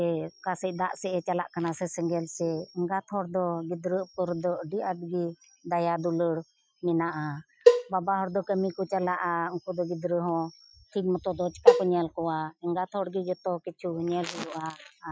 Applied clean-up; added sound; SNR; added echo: classical method Wiener filter.